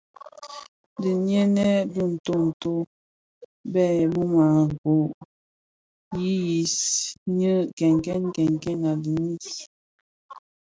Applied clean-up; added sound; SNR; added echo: none; none; none; none.